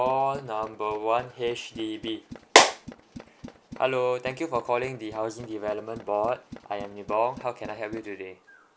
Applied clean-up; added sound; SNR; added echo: none; Tools; 18 dB; none.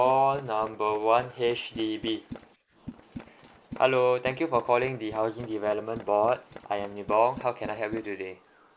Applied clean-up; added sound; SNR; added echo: neural mask model Resemble Enhance denoiser.